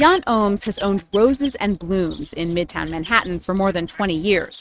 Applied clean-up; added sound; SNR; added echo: neural mask model RNNoise.